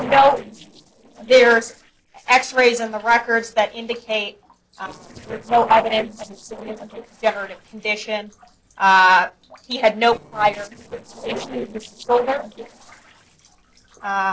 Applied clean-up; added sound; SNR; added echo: neural separator model SepFormer DNS4.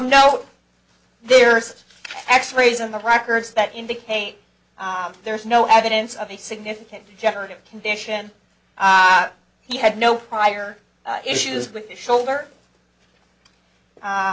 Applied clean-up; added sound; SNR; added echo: none; none; none; none.